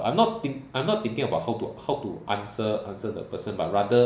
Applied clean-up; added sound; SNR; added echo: none; none; none; none.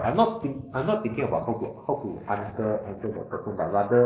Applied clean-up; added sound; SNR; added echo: neural mask model Resemble Enhance denoiser.